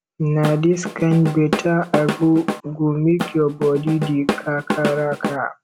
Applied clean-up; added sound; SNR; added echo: none; Drum / Drum kit; 7 dB; none.